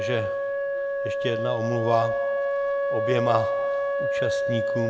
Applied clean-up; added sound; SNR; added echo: none; Wind instrument, woodwind instrument; -3 dB; none.